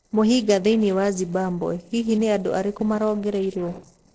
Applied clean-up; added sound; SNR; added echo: neural separator model SepFormer DNS4.